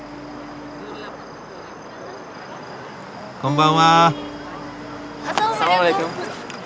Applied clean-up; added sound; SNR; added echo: none; Acoustic guitar; 13 dB; none.